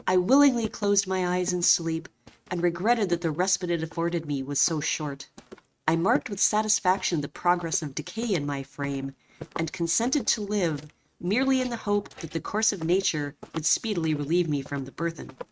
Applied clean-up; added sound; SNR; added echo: neural mask model RNNoise.